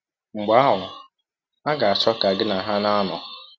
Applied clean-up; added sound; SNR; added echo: none; none; none; none.